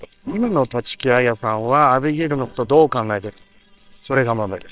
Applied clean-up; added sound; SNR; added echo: neural separator model SepFormer WHAMR!.